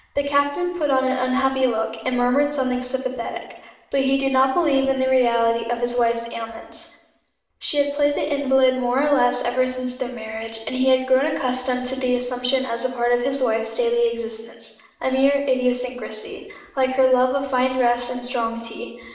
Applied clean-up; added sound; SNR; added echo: none; none; none; reverberation time 0.9 s.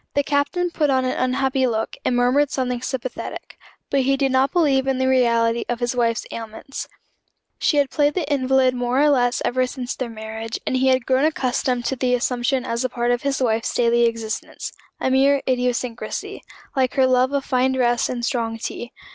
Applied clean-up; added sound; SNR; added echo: none; none; none; none.